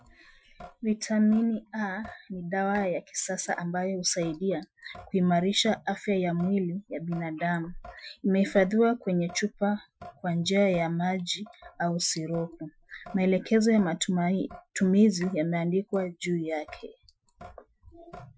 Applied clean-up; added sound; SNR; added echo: classical method Wiener filter.